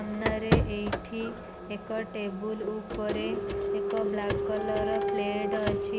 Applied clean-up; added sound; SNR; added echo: none; Printer; -3 dB; none.